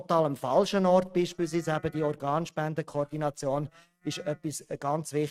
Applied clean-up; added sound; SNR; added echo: neural mask model RNNoise.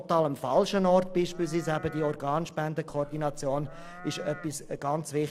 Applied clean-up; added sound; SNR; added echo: none; Livestock, farm animals, working animals; 15 dB; none.